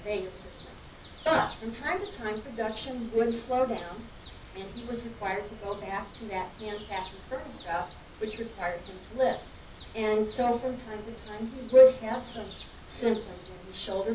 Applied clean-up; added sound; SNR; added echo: none; Bird; 13 dB; reverberation time 0.4 s.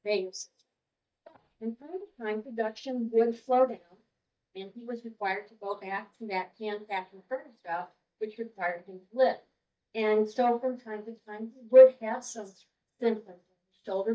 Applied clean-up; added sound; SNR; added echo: neural mask model DeepFilterNet 3.